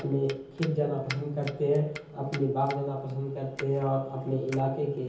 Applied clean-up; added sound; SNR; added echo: none; Domestic sounds, home sounds; 17 dB; reverberation time 0.7 s.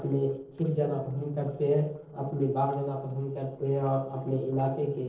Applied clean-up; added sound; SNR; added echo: neural separator model SepFormer DNS4.